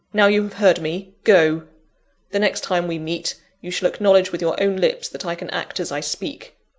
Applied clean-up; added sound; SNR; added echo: none; none; none; none.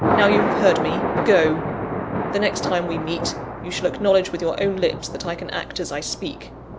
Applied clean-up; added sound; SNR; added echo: none; Thunder; 3 dB; none.